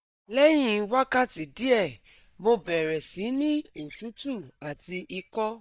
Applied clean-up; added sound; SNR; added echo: neural mask model DeepFilterNet 3.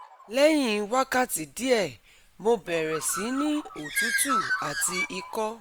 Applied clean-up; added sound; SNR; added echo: none; Bird; 7 dB; none.